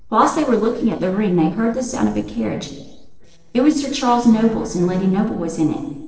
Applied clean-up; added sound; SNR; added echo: neural separator model SepFormer DNS4.